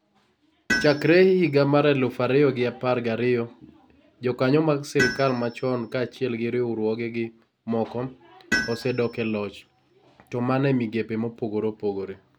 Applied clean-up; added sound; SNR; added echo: none; Tools; 11 dB; none.